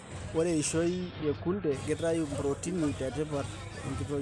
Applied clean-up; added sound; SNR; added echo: none; none; none; none.